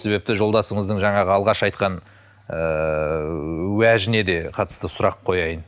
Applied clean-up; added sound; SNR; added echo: none; none; none; none.